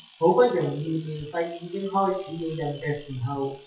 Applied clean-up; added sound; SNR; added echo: classical method WPE with log-MMSE.